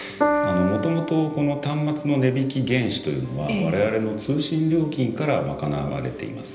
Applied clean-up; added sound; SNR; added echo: none; Piano; 8 dB; reverberation time 0.8 s.